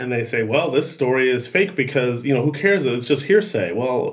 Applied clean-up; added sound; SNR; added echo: none; none; none; reverberation time 0.3 s.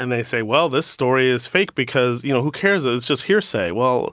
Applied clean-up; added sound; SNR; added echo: none; none; none; none.